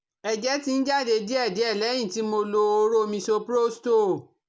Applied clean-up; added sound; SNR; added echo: none; none; none; none.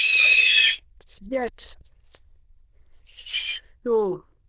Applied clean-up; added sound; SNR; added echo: neural diffusion model UNIVERSE++.